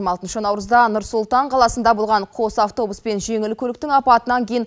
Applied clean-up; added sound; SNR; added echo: none; none; none; none.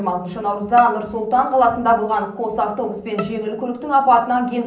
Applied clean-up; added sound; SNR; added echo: none; Bowed string instrument; 19 dB; reverberation time 0.6 s.